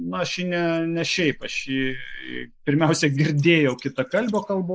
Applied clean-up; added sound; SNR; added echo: neural mask model Resemble Enhance denoiser.